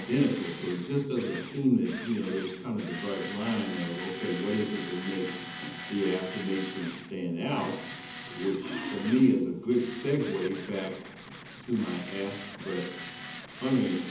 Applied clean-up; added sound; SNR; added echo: none; Tools; 11 dB; reverberation time 0.8 s.